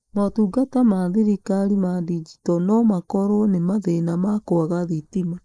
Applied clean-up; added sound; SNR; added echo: neural mask model Resemble Enhance denoiser.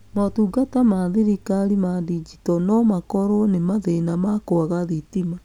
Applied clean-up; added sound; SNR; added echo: none; none; none; none.